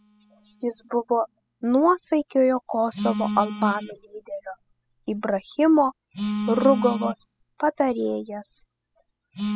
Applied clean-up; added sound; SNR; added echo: classical method spectral subtraction.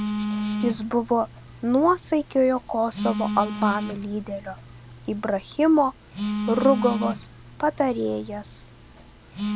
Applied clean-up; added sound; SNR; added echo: none; Telephone; 6 dB; none.